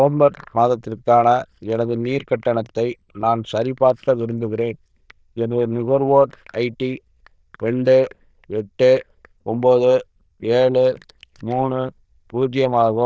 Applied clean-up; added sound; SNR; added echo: neural diffusion model UNIVERSE++.